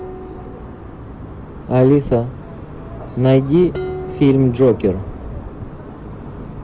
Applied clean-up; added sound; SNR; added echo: none; Dishes, pots, and pans; 18 dB; none.